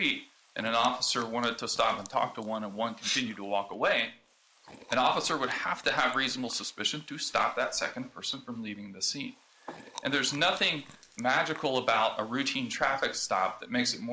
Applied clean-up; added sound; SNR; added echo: neural mask model Resemble Enhance denoiser.